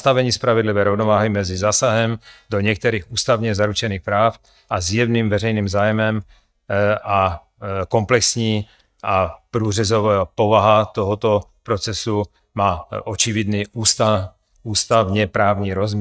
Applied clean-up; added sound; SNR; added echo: neural mask model DeepFilterNet 3.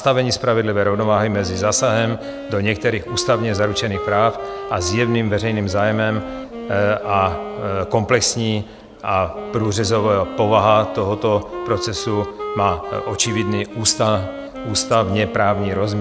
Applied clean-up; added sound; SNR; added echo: none; Wind instrument, woodwind instrument; 11 dB; none.